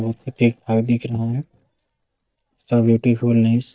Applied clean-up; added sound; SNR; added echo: neural mask model DeepFilterNet 3.